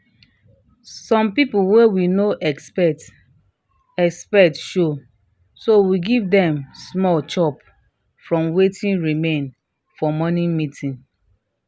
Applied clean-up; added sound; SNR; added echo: none; none; none; none.